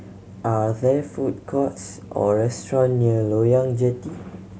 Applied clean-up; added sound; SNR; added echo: none; none; none; none.